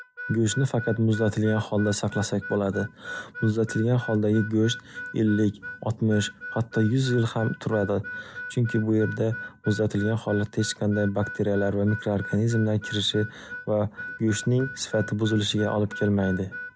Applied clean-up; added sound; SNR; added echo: none; Harmonica; 13 dB; none.